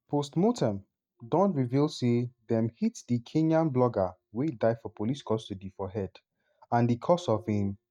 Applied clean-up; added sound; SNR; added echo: neural mask model DeepFilterNet 3.